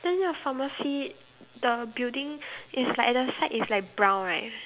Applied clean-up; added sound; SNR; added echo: none; none; none; none.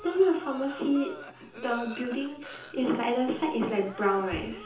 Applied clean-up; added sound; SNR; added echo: none; Cough; 16 dB; reverberation time 0.6 s.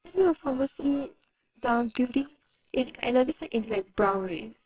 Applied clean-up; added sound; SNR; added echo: neural separator model SepFormer WHAMR!.